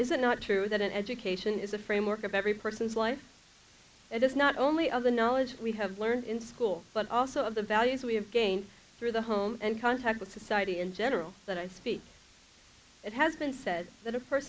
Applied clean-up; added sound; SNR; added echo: none; none; none; none.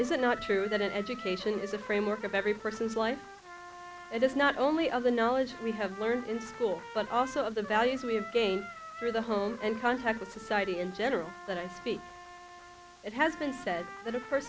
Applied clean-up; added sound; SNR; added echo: none; Trumpet; 14 dB; none.